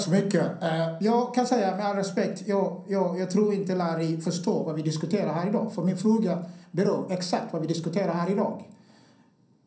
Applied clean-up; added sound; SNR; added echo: none; none; none; reverberation time 0.6 s.